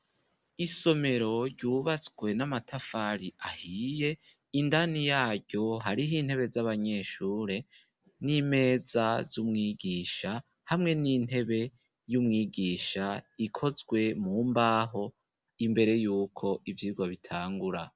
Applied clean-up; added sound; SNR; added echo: none; none; none; none.